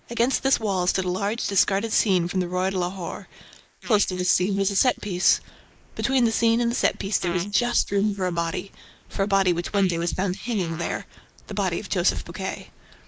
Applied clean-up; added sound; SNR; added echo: neural mask model Resemble Enhance denoiser.